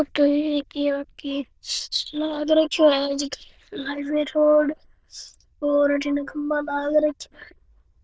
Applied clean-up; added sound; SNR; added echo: neural diffusion model UNIVERSE++.